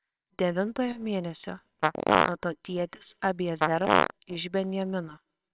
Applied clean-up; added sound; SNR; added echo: neural separator model SepFormer WHAMR!.